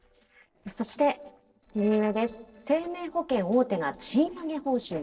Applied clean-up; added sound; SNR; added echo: neural separator model SepFormer DNS4.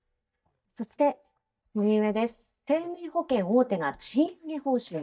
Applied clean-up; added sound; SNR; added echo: neural mask model DeepFilterNet 3.